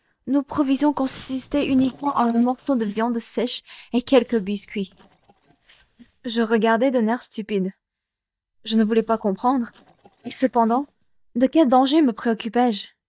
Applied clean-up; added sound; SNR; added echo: neural mask model DeepFilterNet 3.